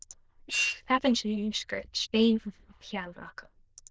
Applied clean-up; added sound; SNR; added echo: neural diffusion model UNIVERSE++.